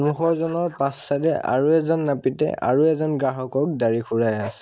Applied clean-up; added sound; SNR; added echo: neural mask model Resemble Enhance denoiser.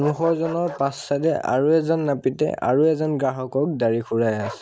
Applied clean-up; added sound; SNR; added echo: none; Bark; 19 dB; none.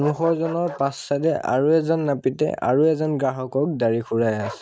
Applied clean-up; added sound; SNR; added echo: neural mask model RNNoise.